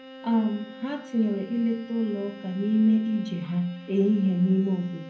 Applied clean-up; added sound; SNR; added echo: none; Bowed string instrument; 19 dB; reverberation time 0.5 s.